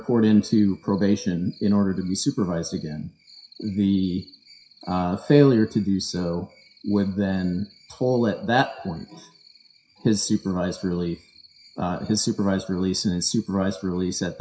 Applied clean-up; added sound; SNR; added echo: classical method WPE with log-MMSE.